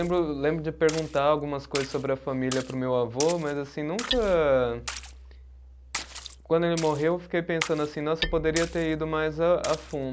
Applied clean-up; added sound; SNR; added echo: none; Splash, splatter + Hammer; 12 dB; none.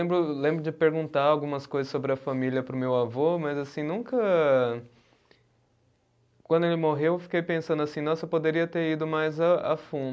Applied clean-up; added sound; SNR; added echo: none; none; none; none.